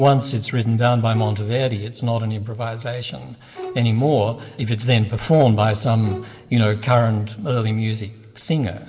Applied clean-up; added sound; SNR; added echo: none; Bowed string instrument; 16 dB; reverberation time 1.5 s.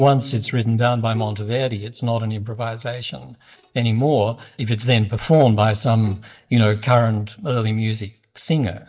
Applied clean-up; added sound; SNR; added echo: neural mask model DeepFilterNet 3.